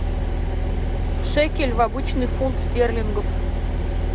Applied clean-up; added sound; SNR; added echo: none; none; none; none.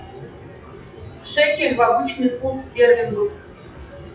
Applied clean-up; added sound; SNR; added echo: classical method WPE with log-MMSE.